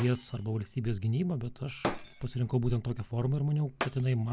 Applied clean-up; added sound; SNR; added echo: none; Shatter; 12 dB; none.